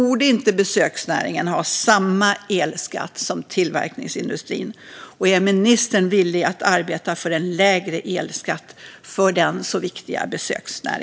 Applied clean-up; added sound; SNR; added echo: none; none; none; none.